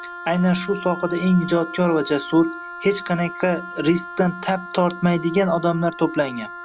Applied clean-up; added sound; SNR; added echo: none; Wind instrument, woodwind instrument; 13 dB; none.